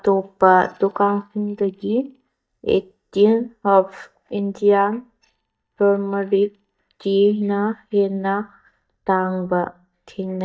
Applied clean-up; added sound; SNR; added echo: neural mask model DeepFilterNet 3.